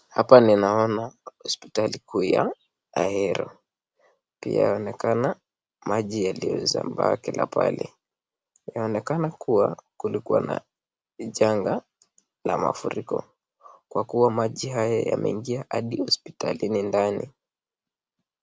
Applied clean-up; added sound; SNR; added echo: none; none; none; none.